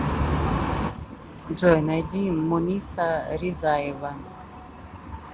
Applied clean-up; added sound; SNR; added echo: none; none; none; none.